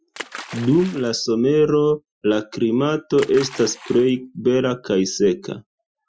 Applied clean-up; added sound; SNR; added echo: classical method Wiener filter.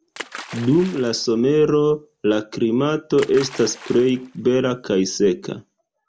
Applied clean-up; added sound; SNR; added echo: none; Splash, splatter; 19 dB; none.